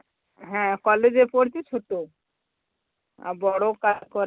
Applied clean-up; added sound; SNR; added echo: none; none; none; none.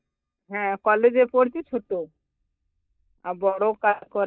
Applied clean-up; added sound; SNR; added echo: neural mask model DeepFilterNet 3.